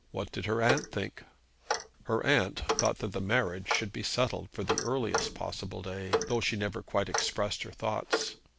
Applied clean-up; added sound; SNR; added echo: none; Clock; 5 dB; none.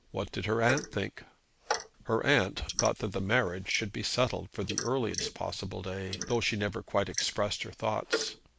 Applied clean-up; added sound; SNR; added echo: neural mask model Resemble Enhance denoiser.